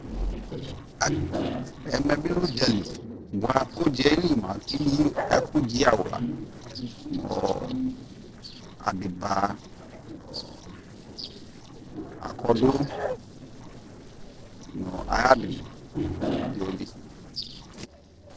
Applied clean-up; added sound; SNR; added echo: neural separator model SepFormer DNS4.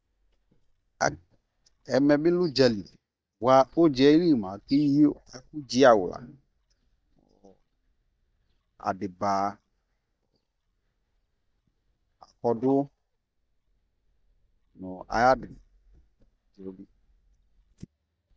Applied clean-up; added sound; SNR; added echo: neural mask model DeepFilterNet 3.